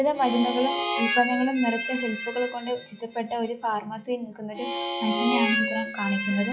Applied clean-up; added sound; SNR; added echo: classical method log-MMSE.